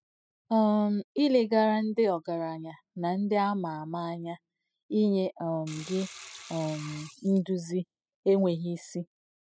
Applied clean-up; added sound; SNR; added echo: classical method spectral subtraction.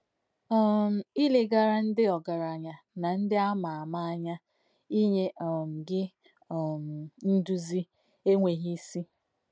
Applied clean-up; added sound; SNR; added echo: none; none; none; none.